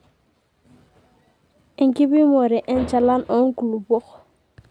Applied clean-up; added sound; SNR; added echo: none; none; none; none.